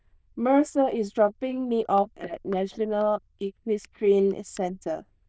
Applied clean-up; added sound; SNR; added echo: neural diffusion model UNIVERSE++.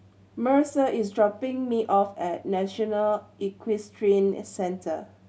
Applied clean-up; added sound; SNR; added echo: none; none; none; none.